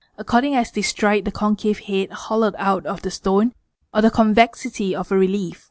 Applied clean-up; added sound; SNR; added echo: none; none; none; none.